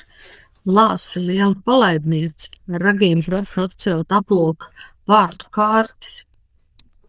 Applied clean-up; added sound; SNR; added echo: neural diffusion model UNIVERSE++.